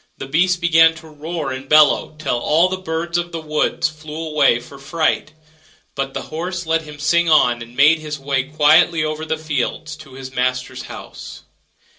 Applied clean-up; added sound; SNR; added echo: none; none; none; reverberation time 0.2 s.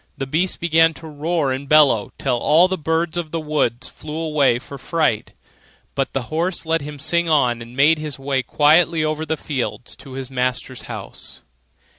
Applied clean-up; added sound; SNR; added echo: none; none; none; none.